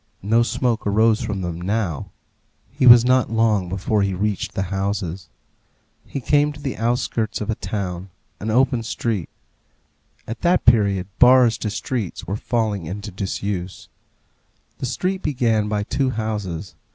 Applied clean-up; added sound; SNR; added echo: none; none; none; none.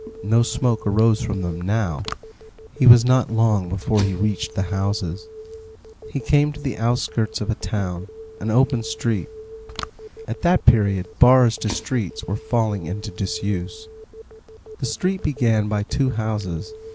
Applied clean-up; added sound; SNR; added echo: none; Telephone + Fire; 17 dB; none.